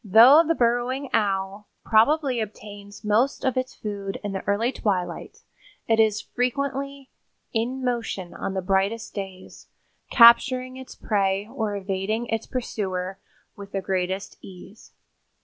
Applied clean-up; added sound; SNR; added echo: none; none; none; none.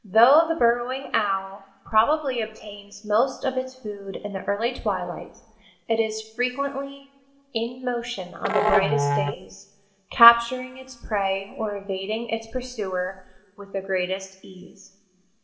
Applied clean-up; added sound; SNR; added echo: none; Musical instrument; 2 dB; reverberation time 1.7 s.